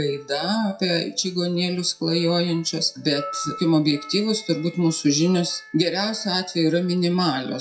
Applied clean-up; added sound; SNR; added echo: classical method WPE with log-MMSE.